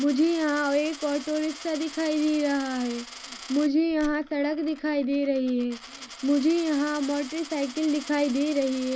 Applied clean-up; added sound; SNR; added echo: none; Coin (dropping); 16 dB; none.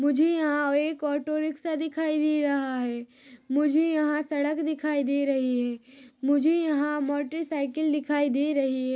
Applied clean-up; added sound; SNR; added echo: none; none; none; none.